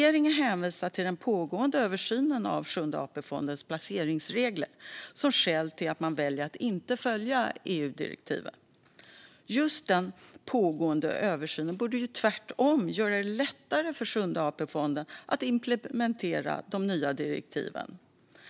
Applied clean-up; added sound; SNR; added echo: none; none; none; none.